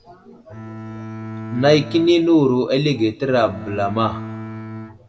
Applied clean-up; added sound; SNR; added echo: none; Bowed string instrument; 12 dB; reverberation time 0.9 s.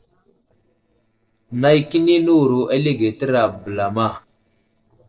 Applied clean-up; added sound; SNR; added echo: neural separator model SepFormer DNS4.